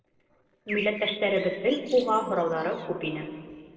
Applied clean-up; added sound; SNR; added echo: neural separator model SepFormer DNS4.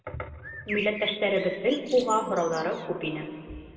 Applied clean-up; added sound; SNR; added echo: none; Bird; 12 dB; reverberation time 2.0 s.